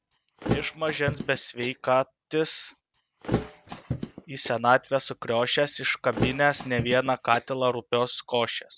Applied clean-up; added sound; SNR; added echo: none; Thump, thud; 9 dB; none.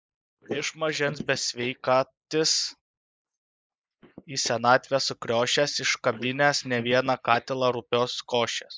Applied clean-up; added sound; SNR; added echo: neural mask model Resemble Enhance denoiser.